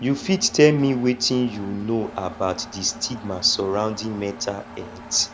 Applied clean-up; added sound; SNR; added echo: none; Engine; 16 dB; none.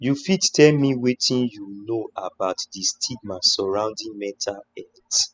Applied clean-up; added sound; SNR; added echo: classical method spectral subtraction.